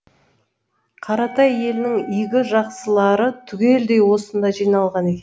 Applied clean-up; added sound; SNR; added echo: none; Wind instrument, woodwind instrument; 20 dB; none.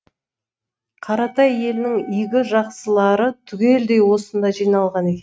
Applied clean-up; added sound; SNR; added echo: neural mask model RNNoise.